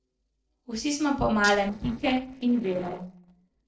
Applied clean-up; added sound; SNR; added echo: neural separator model SepFormer DNS4.